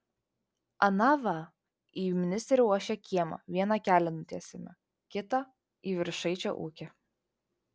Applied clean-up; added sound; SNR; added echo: none; none; none; none.